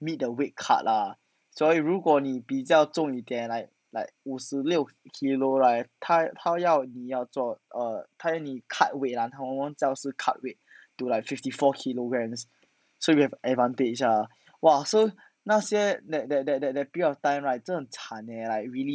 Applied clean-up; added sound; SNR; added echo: none; none; none; none.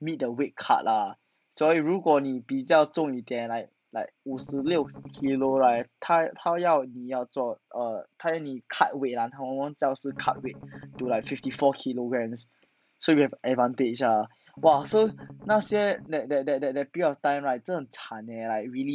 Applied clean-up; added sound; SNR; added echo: none; Strum; 17 dB; none.